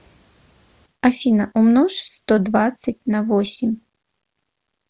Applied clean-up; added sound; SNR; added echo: none; none; none; none.